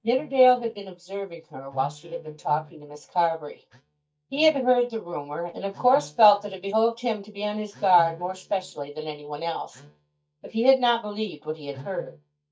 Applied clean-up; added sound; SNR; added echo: neural mask model DeepFilterNet 3.